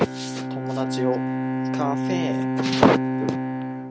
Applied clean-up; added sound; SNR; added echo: none; Bowed string instrument; 0 dB; none.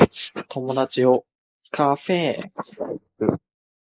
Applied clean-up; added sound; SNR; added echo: neural mask model Resemble Enhance denoiser.